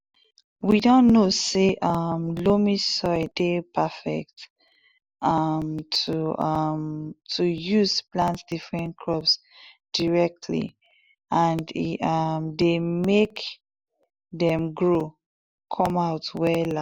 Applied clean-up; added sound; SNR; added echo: none; none; none; none.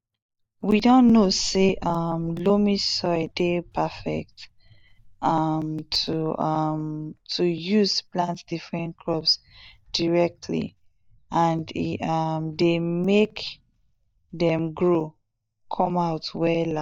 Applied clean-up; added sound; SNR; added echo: neural mask model DeepFilterNet 3.